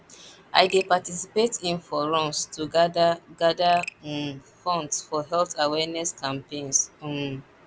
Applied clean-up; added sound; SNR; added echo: none; Frog; 18 dB; none.